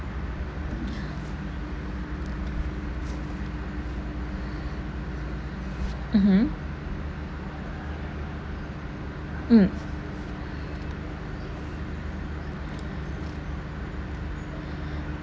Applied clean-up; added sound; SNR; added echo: none; none; none; none.